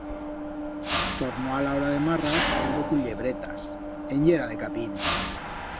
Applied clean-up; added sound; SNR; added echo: none; Mechanisms; 1 dB; none.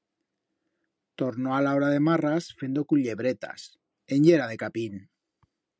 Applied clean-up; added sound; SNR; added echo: none; none; none; none.